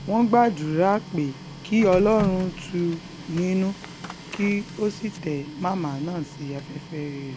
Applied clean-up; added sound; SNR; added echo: none; Printer; 12 dB; none.